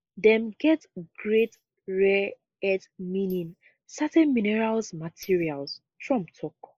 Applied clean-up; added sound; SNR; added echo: neural mask model Resemble Enhance denoiser.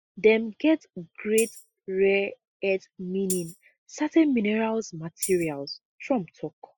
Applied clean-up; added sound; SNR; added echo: classical method spectral subtraction.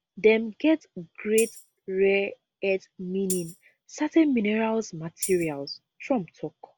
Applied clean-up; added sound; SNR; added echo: none; Tambourine; 14 dB; none.